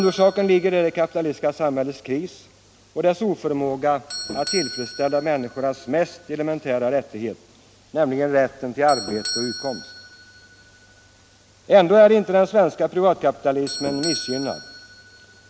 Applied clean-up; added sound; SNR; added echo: none; Doorbell; 15 dB; none.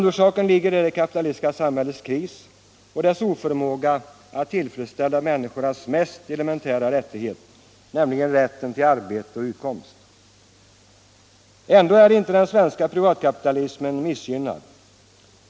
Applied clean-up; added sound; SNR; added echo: none; none; none; none.